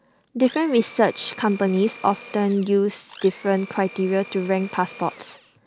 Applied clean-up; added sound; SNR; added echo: none; Domestic sounds, home sounds; 18 dB; none.